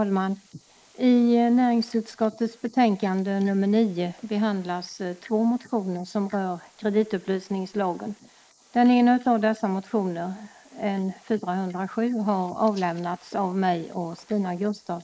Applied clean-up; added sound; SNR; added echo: neural mask model Resemble Enhance denoiser.